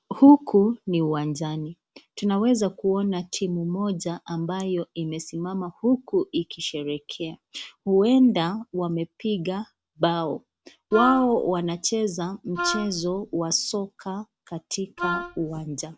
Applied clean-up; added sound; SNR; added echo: none; Wind instrument, woodwind instrument; 8 dB; none.